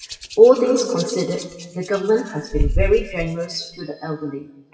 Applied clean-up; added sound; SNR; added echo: classical method WPE with log-MMSE.